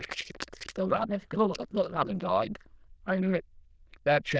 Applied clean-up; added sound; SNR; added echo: neural diffusion model UNIVERSE++.